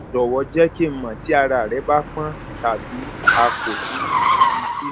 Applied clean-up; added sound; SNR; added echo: none; Car; 1 dB; none.